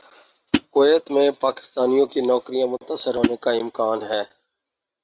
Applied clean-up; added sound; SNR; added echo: neural mask model RNNoise.